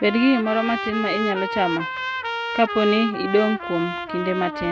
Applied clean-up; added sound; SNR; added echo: none; Trumpet; 6 dB; none.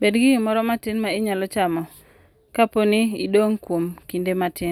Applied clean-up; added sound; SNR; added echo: none; none; none; none.